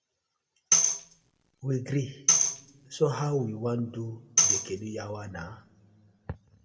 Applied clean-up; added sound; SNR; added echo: none; Tambourine; -5 dB; reverberation time 0.9 s.